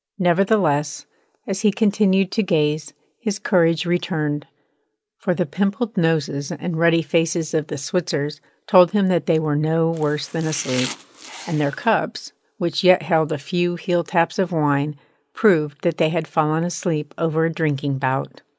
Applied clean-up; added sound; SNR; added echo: none; Domestic sounds, home sounds; 13 dB; none.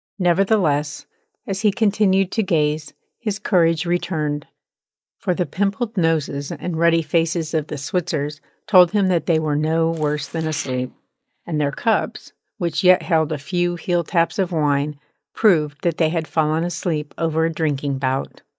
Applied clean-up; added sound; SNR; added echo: neural mask model DeepFilterNet 3.